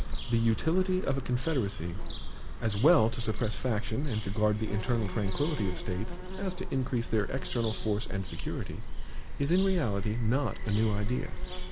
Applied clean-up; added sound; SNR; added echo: none; Bird vocalization, bird call, bird song; 1 dB; none.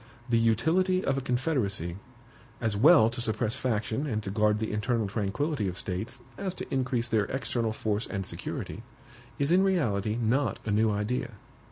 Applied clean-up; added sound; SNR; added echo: none; none; none; none.